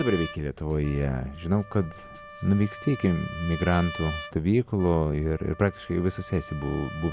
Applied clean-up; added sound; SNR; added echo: none; Trumpet; 15 dB; none.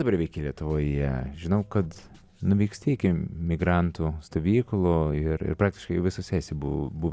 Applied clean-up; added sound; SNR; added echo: none; none; none; none.